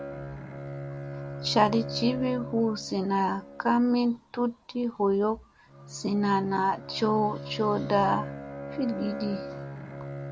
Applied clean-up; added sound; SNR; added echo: none; Bowed string instrument; 10 dB; none.